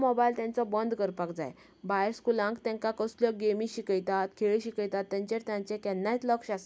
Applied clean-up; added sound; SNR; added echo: none; none; none; none.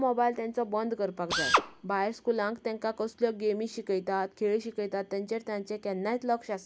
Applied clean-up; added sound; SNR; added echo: none; Drill; -2 dB; none.